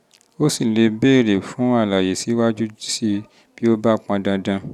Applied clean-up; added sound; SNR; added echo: none; none; none; none.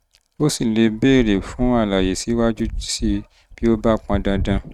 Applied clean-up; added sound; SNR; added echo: neural mask model RNNoise.